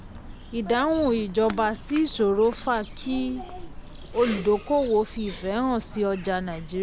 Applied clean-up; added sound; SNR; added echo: none; Bird vocalization, bird call, bird song; 12 dB; none.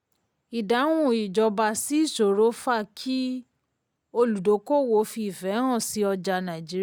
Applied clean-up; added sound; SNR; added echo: none; none; none; none.